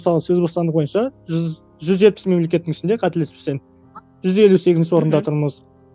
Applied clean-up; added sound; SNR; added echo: none; none; none; none.